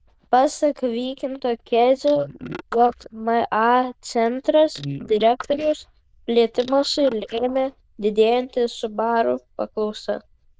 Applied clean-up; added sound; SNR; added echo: neural diffusion model UNIVERSE++.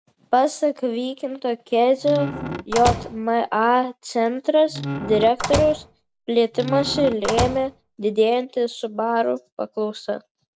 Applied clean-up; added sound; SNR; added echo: none; Squeak / Slam / Wood; 7 dB; none.